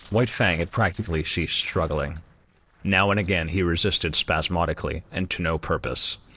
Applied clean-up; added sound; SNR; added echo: neural separator model SepFormer DNS4.